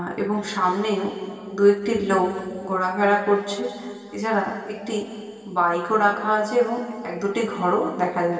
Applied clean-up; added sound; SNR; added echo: none; none; none; reverberation time 2.5 s.